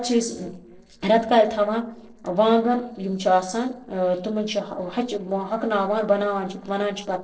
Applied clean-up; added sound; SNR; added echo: neural separator model SepFormer DNS4.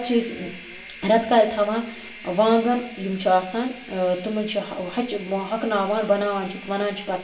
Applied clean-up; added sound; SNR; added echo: none; Train; 18 dB; reverberation time 0.7 s.